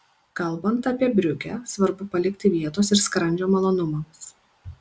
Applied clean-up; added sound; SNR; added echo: none; none; none; none.